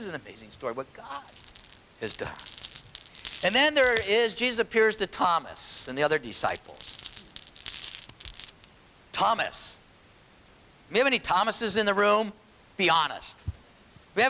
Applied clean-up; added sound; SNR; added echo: none; Glass; 9 dB; none.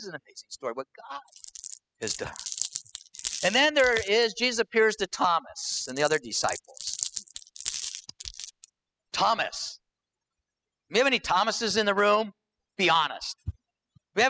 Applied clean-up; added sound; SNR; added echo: classical method spectral subtraction.